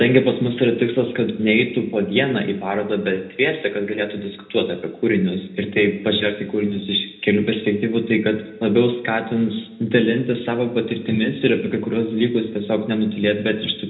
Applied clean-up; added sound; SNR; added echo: none; none; none; reverberation time 0.7 s.